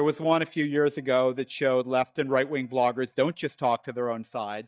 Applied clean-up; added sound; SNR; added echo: neural mask model DeepFilterNet 3.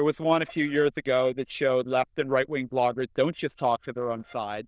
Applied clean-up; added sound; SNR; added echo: neural diffusion model UNIVERSE++.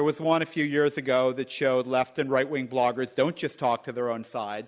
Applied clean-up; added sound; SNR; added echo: none; none; none; none.